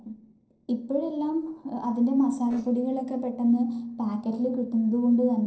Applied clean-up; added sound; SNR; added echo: neural separator model SepFormer DNS4.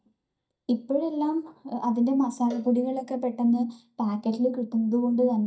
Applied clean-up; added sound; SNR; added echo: neural mask model DeepFilterNet 3.